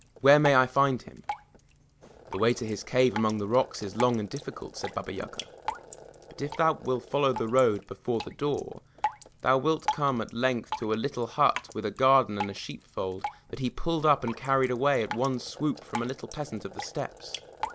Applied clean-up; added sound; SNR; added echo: none; Drip; 12 dB; none.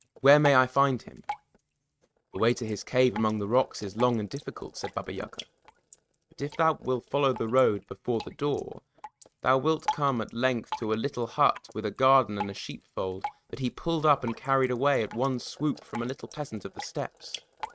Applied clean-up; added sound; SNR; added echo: neural mask model RNNoise.